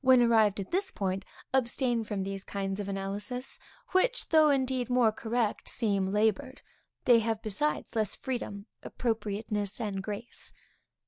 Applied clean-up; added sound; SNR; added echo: none; none; none; none.